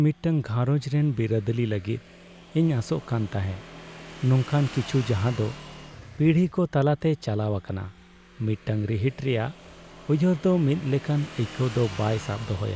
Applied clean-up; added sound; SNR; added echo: none; Motorcycle / Engine; 18 dB; none.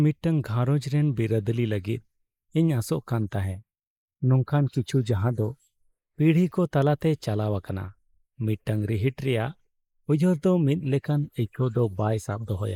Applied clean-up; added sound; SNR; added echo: neural mask model Resemble Enhance denoiser.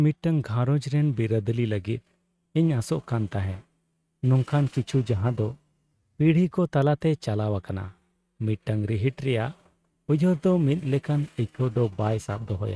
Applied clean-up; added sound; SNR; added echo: neural mask model RNNoise.